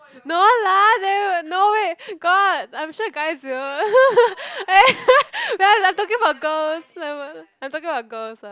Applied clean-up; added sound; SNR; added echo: none; none; none; none.